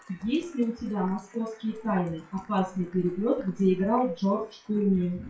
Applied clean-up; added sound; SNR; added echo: classical method WPE with log-MMSE.